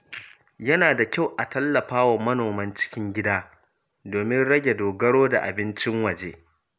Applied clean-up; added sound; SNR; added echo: none; none; none; none.